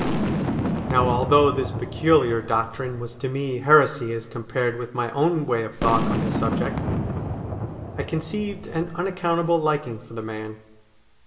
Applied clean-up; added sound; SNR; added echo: none; Boom; 5 dB; reverberation time 0.9 s.